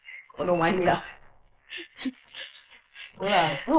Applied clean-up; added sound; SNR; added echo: neural mask model Resemble Enhance denoiser.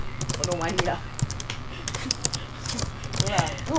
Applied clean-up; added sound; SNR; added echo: none; Computer keyboard; -3 dB; none.